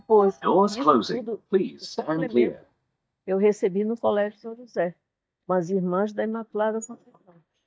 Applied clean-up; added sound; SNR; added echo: neural mask model DeepFilterNet 3.